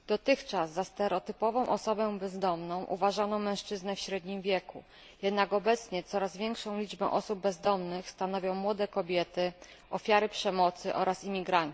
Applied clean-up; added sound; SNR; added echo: none; none; none; none.